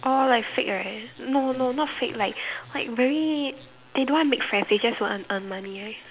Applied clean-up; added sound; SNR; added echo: none; none; none; none.